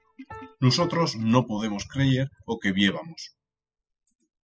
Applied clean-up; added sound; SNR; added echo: classical method spectral subtraction.